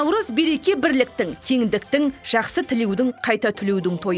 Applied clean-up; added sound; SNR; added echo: none; none; none; none.